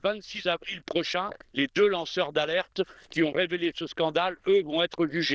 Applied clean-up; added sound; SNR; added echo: neural diffusion model UNIVERSE++.